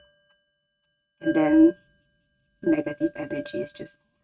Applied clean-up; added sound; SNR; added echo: neural mask model RNNoise.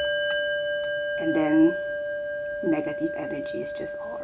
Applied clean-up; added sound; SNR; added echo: none; Bell; 1 dB; none.